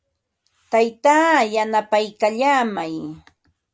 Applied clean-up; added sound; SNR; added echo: none; none; none; none.